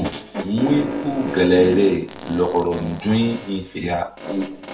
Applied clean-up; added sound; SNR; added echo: none; Fart; 8 dB; none.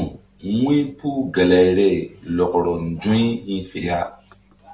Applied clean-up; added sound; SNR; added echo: none; none; none; none.